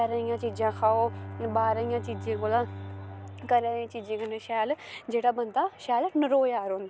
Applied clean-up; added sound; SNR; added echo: none; Bowed string instrument; 14 dB; none.